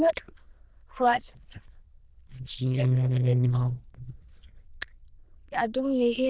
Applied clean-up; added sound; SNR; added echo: neural diffusion model UNIVERSE++.